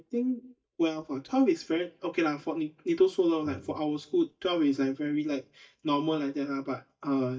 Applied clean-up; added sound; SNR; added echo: neural mask model DeepFilterNet 3.